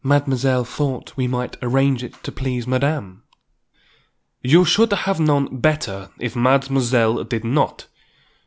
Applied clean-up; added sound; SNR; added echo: none; none; none; none.